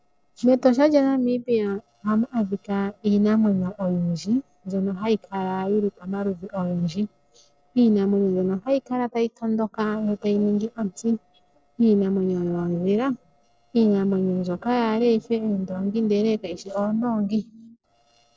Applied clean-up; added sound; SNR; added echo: neural separator model SepFormer DNS4.